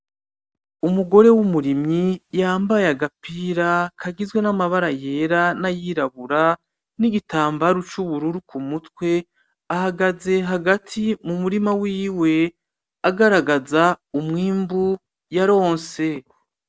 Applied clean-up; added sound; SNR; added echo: none; none; none; none.